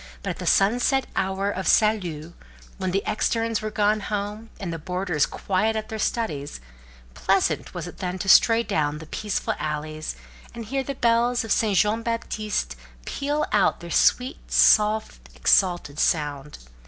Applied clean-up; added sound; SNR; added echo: none; none; none; none.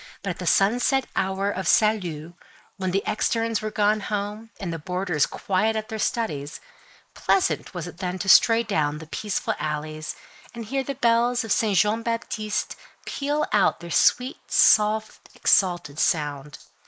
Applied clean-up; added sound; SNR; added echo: neural mask model Resemble Enhance denoiser.